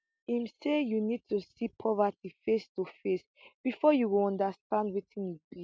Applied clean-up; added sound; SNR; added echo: none; none; none; none.